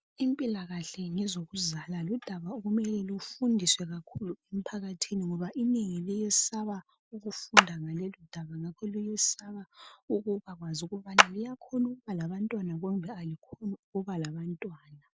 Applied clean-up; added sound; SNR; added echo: none; Clapping; -4 dB; none.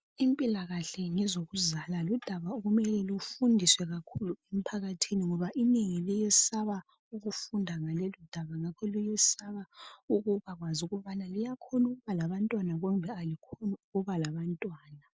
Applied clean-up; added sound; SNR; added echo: none; none; none; none.